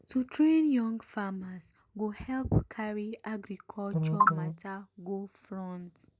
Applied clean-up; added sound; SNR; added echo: none; none; none; none.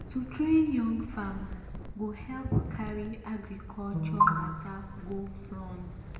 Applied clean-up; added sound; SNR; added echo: none; Wind; 11 dB; reverberation time 1.6 s.